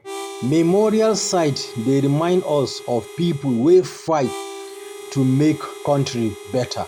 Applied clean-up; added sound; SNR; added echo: none; Harmonica; 15 dB; none.